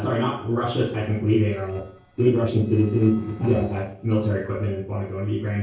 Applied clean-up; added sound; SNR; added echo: neural separator model SepFormer DNS4.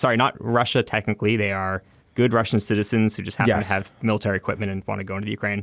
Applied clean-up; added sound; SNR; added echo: none; none; none; none.